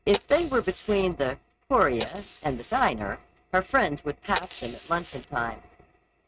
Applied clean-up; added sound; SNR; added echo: neural mask model RNNoise.